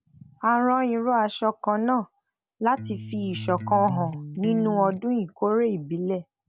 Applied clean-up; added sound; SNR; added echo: none; Electric guitar; 9 dB; none.